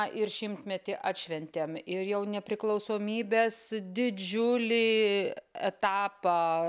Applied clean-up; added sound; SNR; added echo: none; none; none; none.